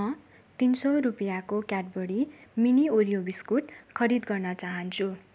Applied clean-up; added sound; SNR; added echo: none; none; none; none.